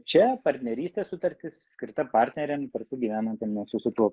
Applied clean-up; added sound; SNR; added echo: neural mask model Resemble Enhance denoiser.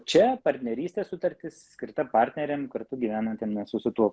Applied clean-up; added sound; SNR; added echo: none; none; none; none.